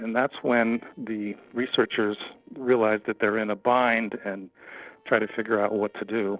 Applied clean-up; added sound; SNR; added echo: neural separator model SepFormer DNS4.